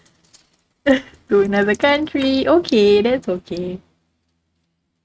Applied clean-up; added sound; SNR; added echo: neural mask model RNNoise.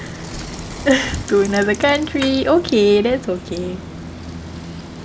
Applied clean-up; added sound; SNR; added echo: none; Bicycle; 12 dB; none.